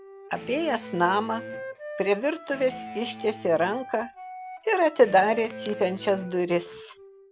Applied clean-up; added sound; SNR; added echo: none; Wind instrument, woodwind instrument + Guitar; 13 dB; none.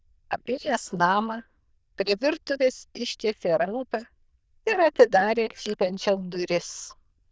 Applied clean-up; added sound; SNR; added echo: neural diffusion model UNIVERSE++.